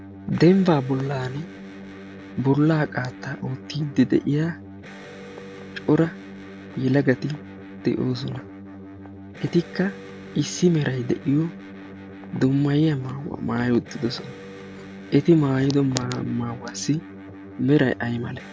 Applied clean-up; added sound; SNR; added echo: none; Electric guitar; 15 dB; none.